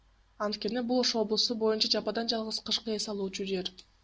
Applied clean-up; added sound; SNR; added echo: none; none; none; none.